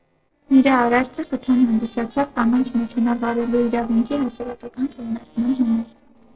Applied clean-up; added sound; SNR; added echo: neural separator model SepFormer DNS4.